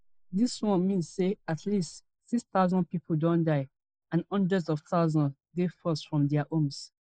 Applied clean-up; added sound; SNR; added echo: neural mask model Resemble Enhance denoiser.